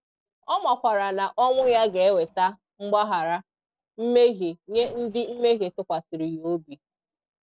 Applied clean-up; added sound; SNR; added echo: neural separator model SepFormer DNS4.